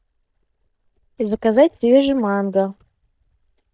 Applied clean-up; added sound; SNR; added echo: neural mask model DeepFilterNet 3.